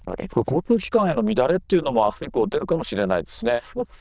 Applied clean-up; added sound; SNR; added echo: neural diffusion model UNIVERSE++.